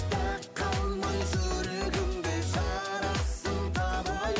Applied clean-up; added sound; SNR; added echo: none; none; none; none.